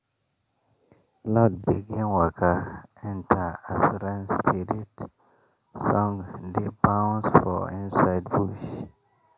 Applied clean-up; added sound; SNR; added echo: none; none; none; none.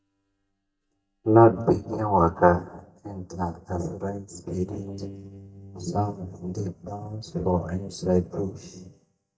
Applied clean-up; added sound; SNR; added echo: neural mask model DeepFilterNet 3.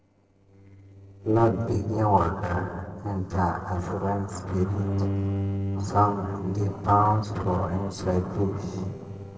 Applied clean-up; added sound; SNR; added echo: neural separator model SepFormer DNS4.